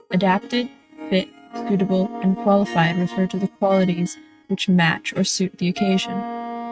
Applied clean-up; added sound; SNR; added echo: neural mask model RNNoise.